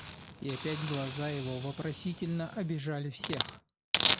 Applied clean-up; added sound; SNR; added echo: none; Hiss; -4 dB; none.